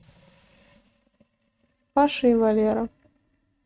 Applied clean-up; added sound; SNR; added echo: neural mask model RNNoise.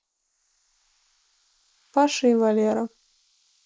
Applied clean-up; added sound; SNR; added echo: neural mask model Resemble Enhance denoiser.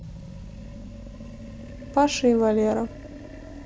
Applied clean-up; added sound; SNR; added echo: none; Animal; 13 dB; none.